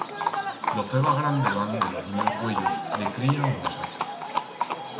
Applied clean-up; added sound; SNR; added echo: none; Livestock, farm animals, working animals; 1 dB; reverberation time 0.6 s.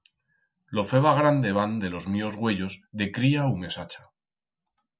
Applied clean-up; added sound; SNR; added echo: none; none; none; none.